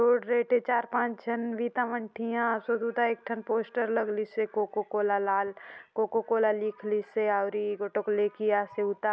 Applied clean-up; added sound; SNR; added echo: none; none; none; none.